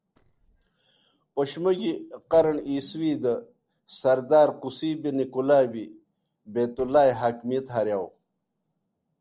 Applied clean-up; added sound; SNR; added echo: neural separator model SepFormer DNS4.